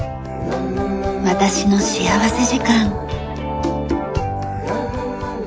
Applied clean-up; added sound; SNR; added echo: none; Run; 19 dB; none.